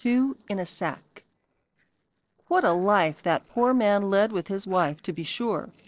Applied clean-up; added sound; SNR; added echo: neural separator model SepFormer DNS4.